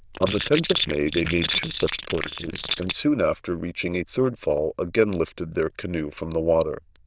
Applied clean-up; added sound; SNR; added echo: neural diffusion model UNIVERSE++.